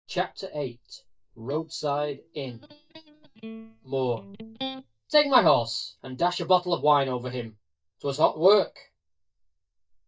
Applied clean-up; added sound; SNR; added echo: neural mask model DeepFilterNet 3.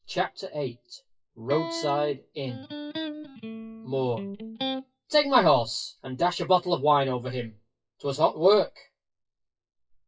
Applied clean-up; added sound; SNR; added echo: classical method WPE with log-MMSE.